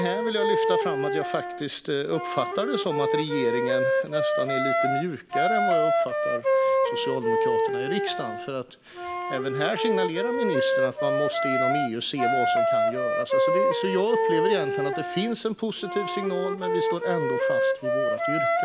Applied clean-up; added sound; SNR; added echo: none; Wind instrument, woodwind instrument; -4 dB; none.